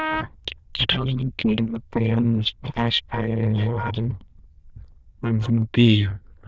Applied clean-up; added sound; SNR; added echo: neural diffusion model UNIVERSE++.